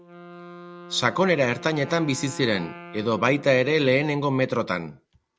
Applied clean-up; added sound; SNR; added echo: none; Wind instrument, woodwind instrument; 19 dB; none.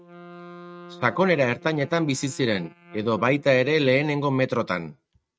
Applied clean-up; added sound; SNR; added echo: neural mask model RNNoise.